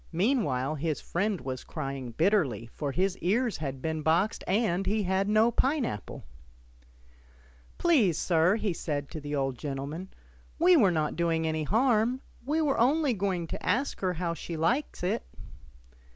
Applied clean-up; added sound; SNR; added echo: none; none; none; none.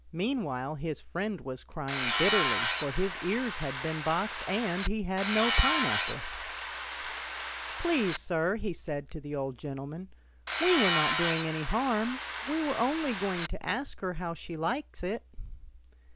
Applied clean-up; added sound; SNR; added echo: none; Tools; -5 dB; none.